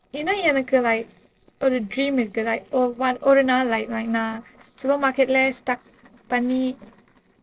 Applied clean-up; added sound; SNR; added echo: neural separator model SepFormer DNS4.